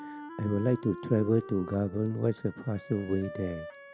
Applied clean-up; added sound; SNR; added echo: none; Wind instrument, woodwind instrument; 14 dB; none.